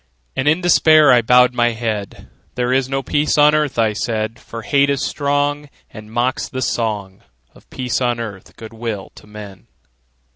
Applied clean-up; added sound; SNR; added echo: none; none; none; none.